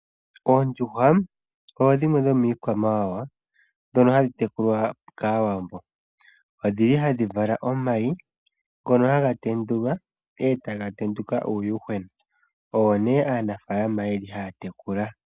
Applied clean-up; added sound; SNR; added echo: none; none; none; none.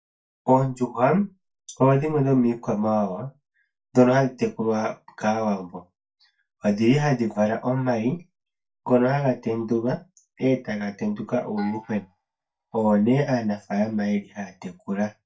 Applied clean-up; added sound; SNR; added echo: neural mask model DeepFilterNet 3.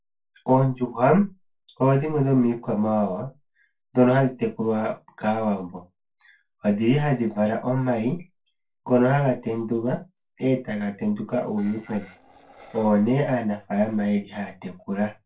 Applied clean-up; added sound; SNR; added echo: neural separator model SepFormer DNS4.